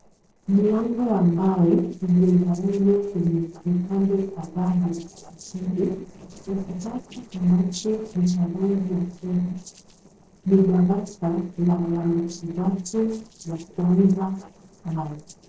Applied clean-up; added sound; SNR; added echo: neural separator model SepFormer DNS4.